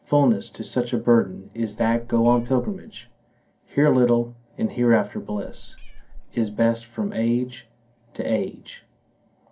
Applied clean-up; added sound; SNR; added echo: none; Meow; 14 dB; reverberation time 0.3 s.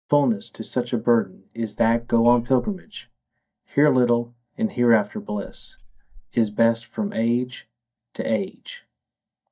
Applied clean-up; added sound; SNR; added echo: neural mask model DeepFilterNet 3.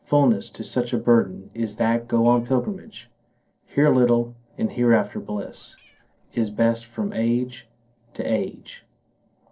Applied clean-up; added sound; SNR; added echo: neural separator model SepFormer DNS4.